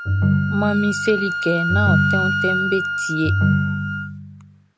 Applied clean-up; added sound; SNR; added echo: none; Ringtone + Wind instrument, woodwind instrument; -4 dB; none.